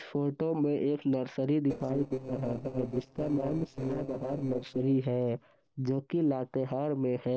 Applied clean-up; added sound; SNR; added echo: neural separator model SepFormer DNS4.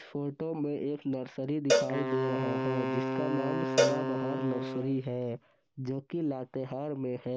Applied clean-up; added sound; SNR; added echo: none; Wind instrument, woodwind instrument + Cowbell; -1 dB; none.